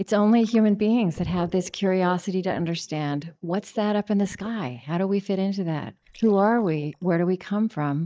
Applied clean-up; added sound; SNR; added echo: neural mask model DeepFilterNet 3.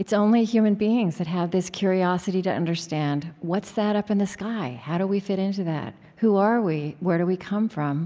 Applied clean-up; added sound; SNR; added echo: none; none; none; none.